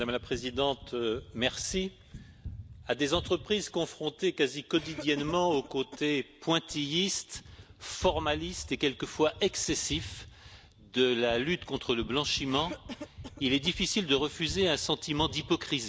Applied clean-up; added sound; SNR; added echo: none; Gunshot, gunfire + Cough; 15 dB; none.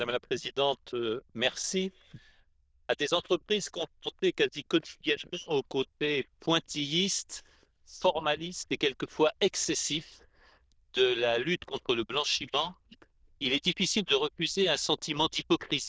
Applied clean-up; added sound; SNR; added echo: neural diffusion model UNIVERSE++.